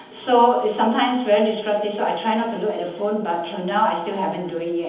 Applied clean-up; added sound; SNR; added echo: none; none; none; reverberation time 1.3 s.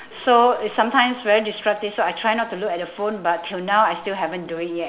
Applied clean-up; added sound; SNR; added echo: none; none; none; none.